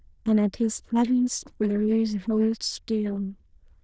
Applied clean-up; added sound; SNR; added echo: neural diffusion model UNIVERSE++.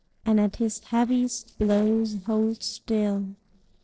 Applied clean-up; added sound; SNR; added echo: neural separator model SepFormer DNS4.